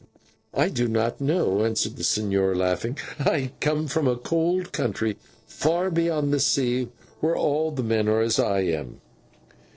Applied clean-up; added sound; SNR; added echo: neural separator model SepFormer DNS4.